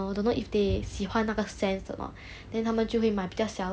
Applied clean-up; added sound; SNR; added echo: none; none; none; none.